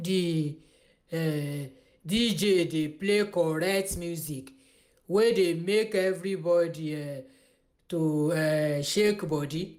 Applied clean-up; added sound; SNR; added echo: none; none; none; none.